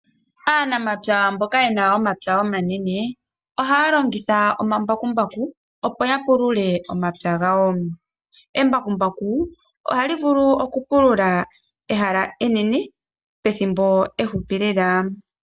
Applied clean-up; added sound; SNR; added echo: none; none; none; none.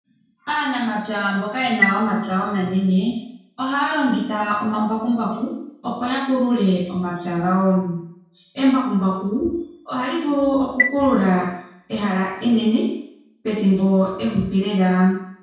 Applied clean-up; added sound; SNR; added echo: none; Chime; 7 dB; reverberation time 0.6 s.